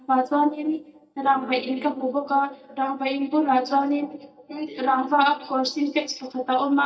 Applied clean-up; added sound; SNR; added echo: neural mask model DeepFilterNet 3.